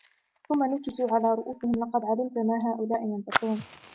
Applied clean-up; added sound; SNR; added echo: none; Fire; 11 dB; none.